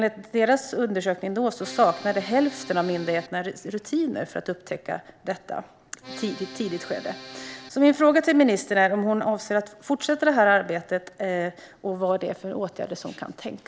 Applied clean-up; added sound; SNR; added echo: none; Accordion; 16 dB; none.